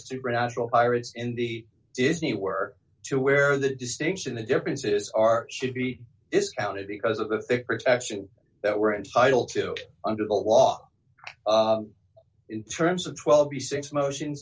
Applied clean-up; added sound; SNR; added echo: none; none; none; none.